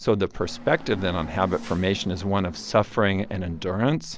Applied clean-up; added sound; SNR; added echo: none; Hiss / Bus / Engine; 17 dB; none.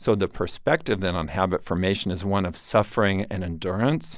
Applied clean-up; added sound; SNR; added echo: none; none; none; none.